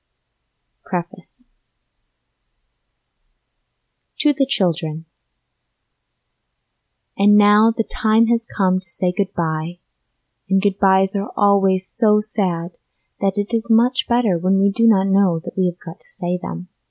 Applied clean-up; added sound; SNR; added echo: none; none; none; none.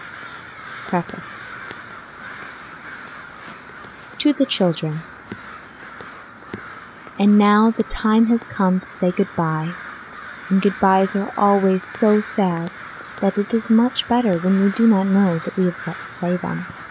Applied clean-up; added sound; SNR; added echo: none; Crow; 15 dB; none.